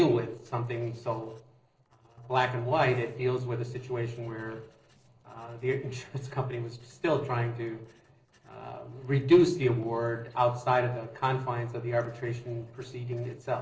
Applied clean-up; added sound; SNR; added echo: neural separator model SepFormer DNS4.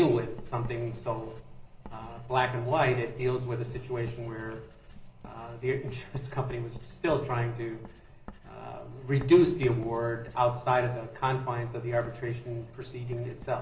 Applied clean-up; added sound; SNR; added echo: none; Writing; 17 dB; reverberation time 0.5 s.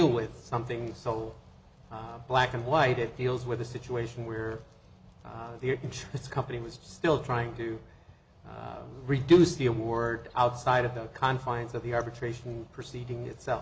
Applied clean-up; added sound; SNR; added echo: none; none; none; none.